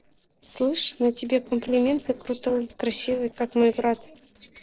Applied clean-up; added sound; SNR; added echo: neural separator model SepFormer DNS4.